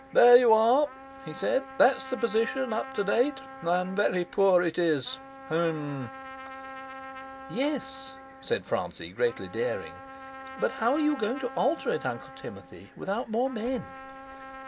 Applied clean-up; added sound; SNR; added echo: none; Cricket + Trumpet; 15 dB; none.